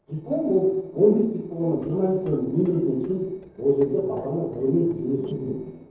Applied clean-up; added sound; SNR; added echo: neural separator model SepFormer DNS4.